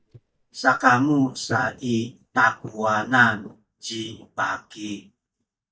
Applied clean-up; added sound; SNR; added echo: neural mask model DeepFilterNet 3.